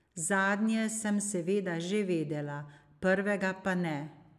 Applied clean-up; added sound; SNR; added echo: none; none; none; none.